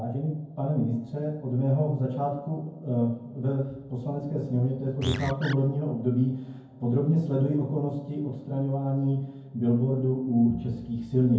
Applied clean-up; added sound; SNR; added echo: none; Animal; 9 dB; reverberation time 0.9 s.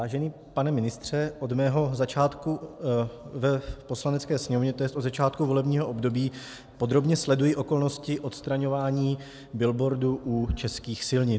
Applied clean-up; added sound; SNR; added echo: none; none; none; none.